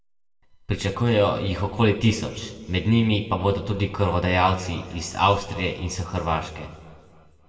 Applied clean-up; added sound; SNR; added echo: none; none; none; reverberation time 1.5 s.